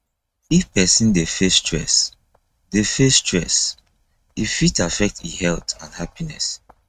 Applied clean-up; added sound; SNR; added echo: neural mask model RNNoise.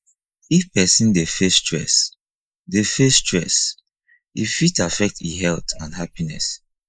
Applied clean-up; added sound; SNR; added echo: neural mask model Resemble Enhance denoiser.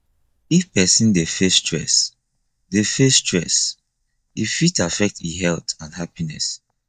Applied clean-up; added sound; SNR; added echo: neural mask model DeepFilterNet 3.